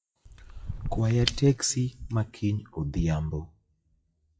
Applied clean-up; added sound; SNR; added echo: classical method WPE with log-MMSE.